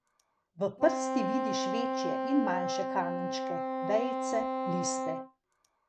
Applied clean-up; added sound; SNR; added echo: none; Wind instrument, woodwind instrument; 0 dB; none.